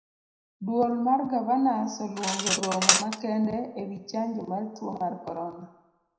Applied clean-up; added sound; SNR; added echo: none; Cutlery, silverware; 1 dB; reverberation time 0.8 s.